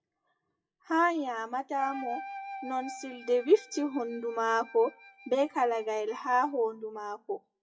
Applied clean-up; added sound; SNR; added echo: classical method WPE with log-MMSE.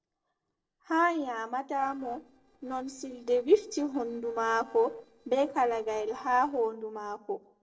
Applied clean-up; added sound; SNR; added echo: neural separator model SepFormer DNS4.